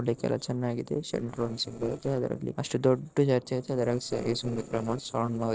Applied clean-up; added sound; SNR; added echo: neural separator model SepFormer DNS4.